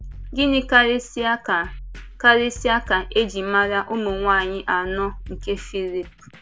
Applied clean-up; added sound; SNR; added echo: none; Drum kit; 15 dB; none.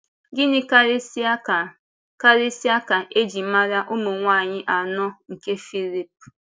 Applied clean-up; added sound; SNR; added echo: none; none; none; none.